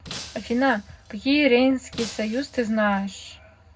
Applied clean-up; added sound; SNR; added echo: none; Shatter; 19 dB; reverberation time 0.3 s.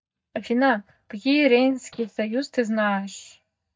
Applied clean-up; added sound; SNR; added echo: neural mask model DeepFilterNet 3.